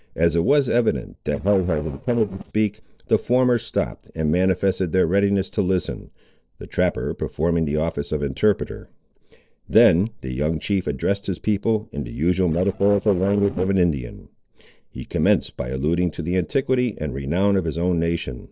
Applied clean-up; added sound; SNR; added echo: neural separator model SepFormer DNS4.